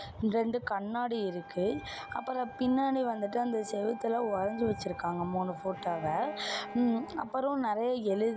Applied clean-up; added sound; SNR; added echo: none; Wind instrument, woodwind instrument + Bowed string instrument; 15 dB; none.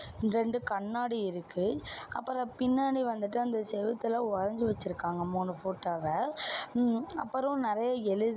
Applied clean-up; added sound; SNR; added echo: none; none; none; none.